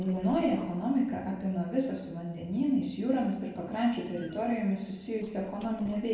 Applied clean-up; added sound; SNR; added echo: neural separator model SepFormer DNS4.